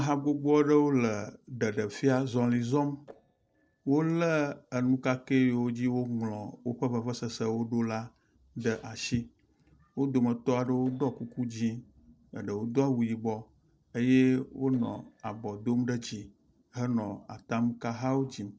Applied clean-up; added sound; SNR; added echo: neural separator model SepFormer DNS4.